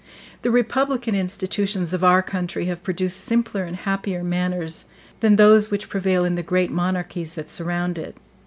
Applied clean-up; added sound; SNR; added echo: none; none; none; none.